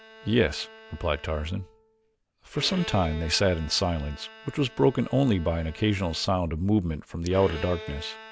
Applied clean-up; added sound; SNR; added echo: none; Bowed string instrument; 17 dB; none.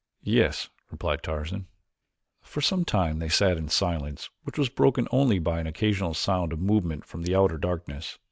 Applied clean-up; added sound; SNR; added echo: none; none; none; none.